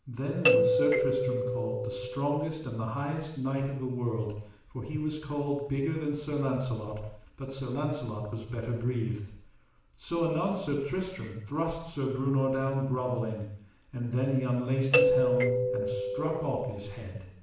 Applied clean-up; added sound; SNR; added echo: none; Doorbell; -3 dB; reverberation time 0.7 s.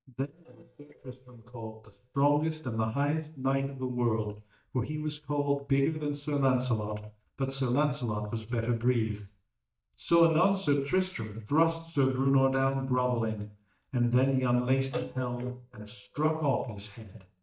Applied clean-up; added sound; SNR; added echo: neural mask model DeepFilterNet 3.